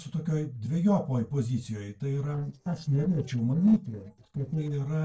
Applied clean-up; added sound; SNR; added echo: neural separator model SepFormer DNS4.